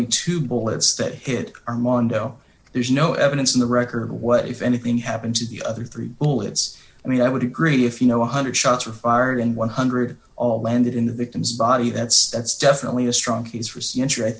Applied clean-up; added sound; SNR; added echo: none; none; none; none.